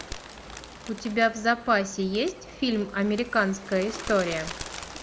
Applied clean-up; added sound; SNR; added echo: none; Bird; 13 dB; none.